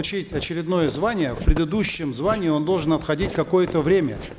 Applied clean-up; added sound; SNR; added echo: none; Walk, footsteps; 14 dB; none.